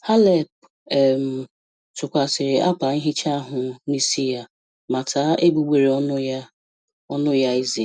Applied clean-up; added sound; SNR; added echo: none; none; none; none.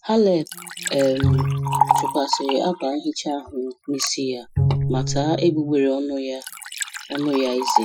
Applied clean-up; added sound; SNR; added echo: classical method Wiener filter.